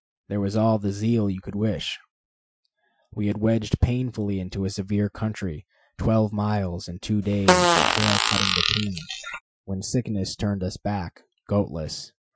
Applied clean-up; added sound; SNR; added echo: classical method Wiener filter.